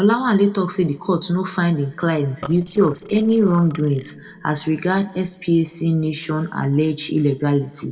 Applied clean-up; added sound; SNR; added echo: neural separator model SepFormer DNS4.